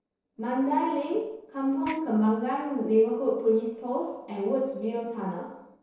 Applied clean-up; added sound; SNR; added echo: neural separator model SepFormer DNS4.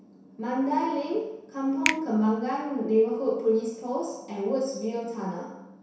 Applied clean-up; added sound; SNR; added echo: none; Finger snapping; 8 dB; reverberation time 0.7 s.